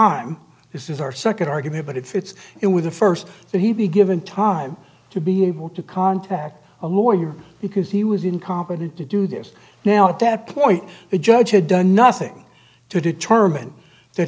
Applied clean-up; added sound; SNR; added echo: none; none; none; none.